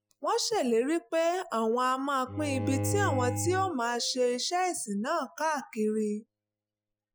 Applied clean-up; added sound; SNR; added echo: classical method Wiener filter.